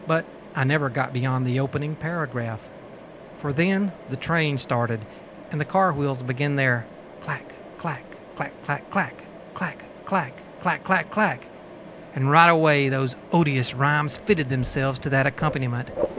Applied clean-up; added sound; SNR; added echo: none; Mechanisms; 15 dB; none.